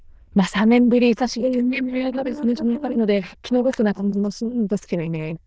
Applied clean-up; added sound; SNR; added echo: neural diffusion model UNIVERSE++.